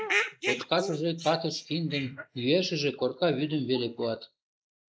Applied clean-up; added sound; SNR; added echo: neural mask model Resemble Enhance denoiser.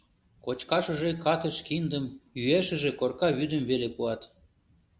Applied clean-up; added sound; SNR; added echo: none; none; none; none.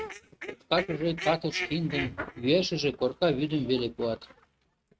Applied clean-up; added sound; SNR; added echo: neural mask model RNNoise.